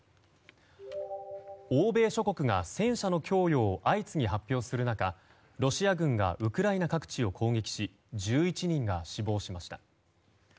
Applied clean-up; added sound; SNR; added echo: none; none; none; none.